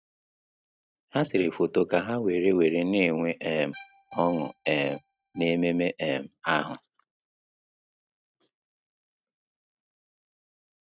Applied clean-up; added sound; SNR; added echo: neural mask model RNNoise.